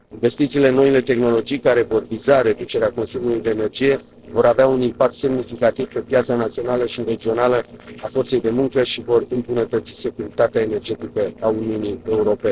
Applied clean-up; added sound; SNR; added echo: neural separator model SepFormer DNS4.